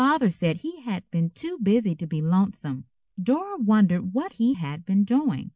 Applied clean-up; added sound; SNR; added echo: none; none; none; none.